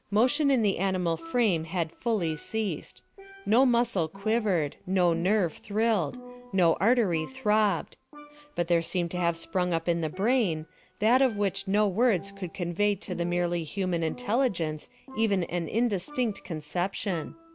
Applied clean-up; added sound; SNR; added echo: none; Percussion; 20 dB; none.